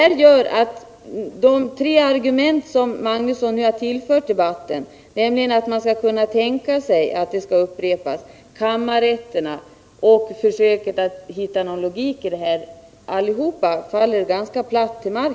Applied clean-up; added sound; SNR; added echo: none; none; none; none.